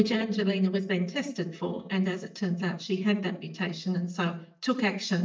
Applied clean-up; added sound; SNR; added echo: neural mask model DeepFilterNet 3.